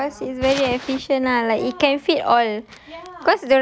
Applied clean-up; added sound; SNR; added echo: none; none; none; none.